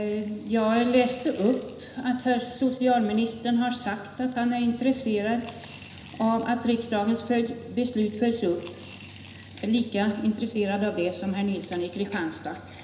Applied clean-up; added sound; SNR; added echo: none; Coin (dropping) / Glass; 16 dB; reverberation time 0.9 s.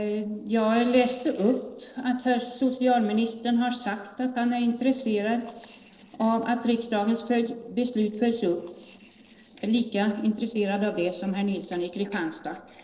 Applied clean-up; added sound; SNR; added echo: neural separator model SepFormer DNS4.